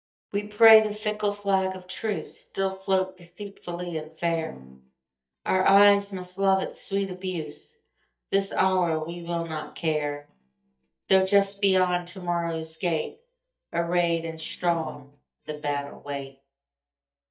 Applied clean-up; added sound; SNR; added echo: neural mask model DeepFilterNet 3.